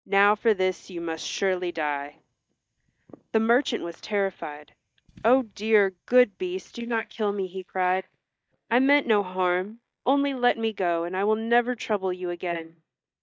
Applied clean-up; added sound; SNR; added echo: neural mask model DeepFilterNet 3.